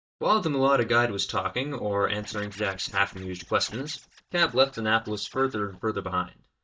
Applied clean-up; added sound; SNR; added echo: neural mask model DeepFilterNet 3.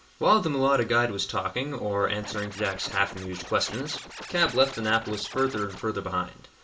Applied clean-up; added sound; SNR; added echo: none; Scratching (performance technique); 14 dB; reverberation time 0.2 s.